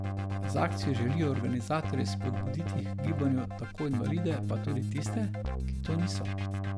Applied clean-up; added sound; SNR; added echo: none; Keyboard (musical); -1 dB; none.